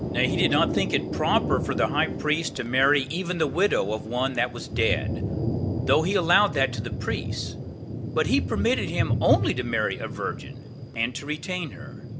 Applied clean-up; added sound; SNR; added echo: none; Thunder; 3 dB; none.